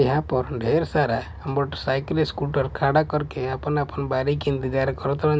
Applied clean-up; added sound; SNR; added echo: none; none; none; none.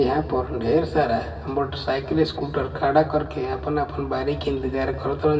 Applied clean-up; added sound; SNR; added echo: none; none; none; reverberation time 2.1 s.